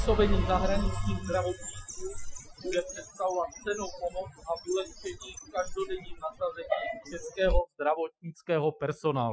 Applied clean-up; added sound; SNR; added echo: classical method Wiener filter.